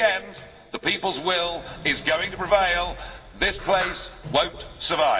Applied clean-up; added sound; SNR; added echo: none; Sliding door; 15 dB; reverberation time 2.4 s.